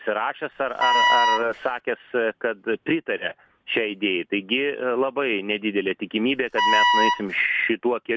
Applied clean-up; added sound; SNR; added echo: none; Wind instrument, woodwind instrument; -3 dB; none.